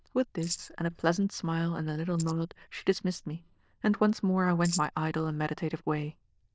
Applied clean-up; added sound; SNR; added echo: neural diffusion model UNIVERSE++.